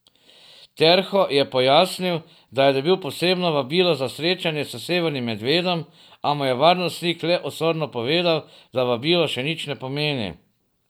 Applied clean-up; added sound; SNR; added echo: none; none; none; none.